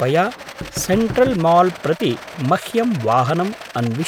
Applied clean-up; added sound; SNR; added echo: none; Knock + Rattle; 14 dB; none.